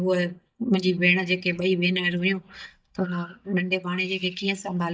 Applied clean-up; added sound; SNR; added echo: neural mask model DeepFilterNet 3.